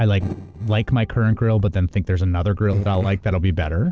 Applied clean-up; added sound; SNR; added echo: neural separator model SepFormer DNS4.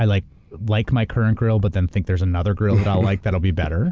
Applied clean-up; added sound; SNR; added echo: none; none; none; none.